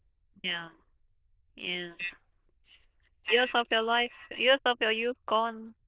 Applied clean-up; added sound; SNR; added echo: neural diffusion model UNIVERSE++.